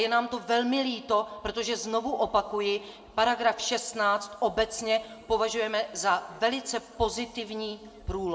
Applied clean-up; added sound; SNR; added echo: none; none; none; reverberation time 1.1 s.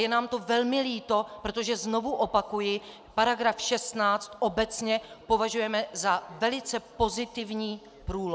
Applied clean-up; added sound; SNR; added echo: none; none; none; none.